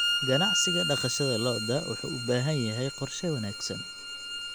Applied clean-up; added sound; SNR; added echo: none; Bowed string instrument; 2 dB; none.